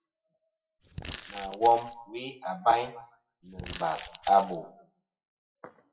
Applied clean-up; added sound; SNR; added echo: classical method WPE with log-MMSE.